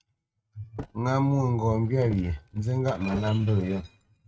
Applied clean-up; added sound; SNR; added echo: neural mask model RNNoise.